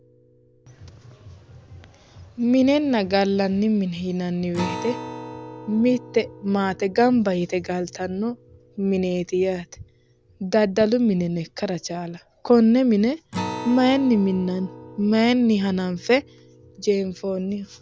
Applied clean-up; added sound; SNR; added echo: none; Acoustic guitar; 17 dB; none.